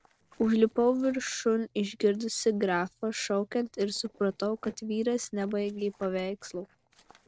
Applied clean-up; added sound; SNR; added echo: neural separator model SepFormer DNS4.